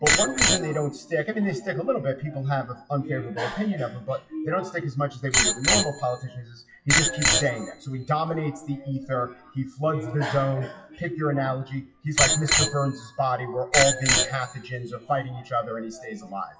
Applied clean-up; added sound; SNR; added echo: classical method WPE with log-MMSE.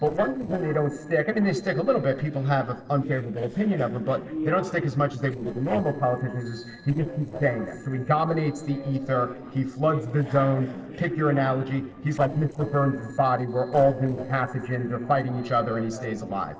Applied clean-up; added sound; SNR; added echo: neural separator model SepFormer DNS4.